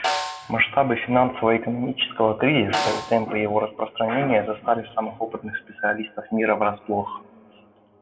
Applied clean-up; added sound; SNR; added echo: none; Snare drum; 9 dB; reverberation time 1.1 s.